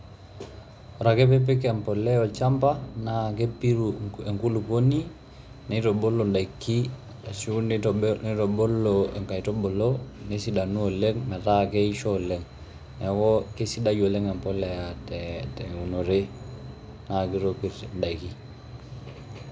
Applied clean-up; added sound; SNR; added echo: none; Piano; 18 dB; none.